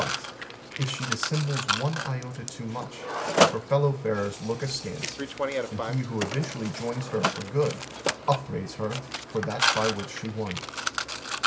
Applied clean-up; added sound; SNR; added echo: none; Mechanisms; 1 dB; none.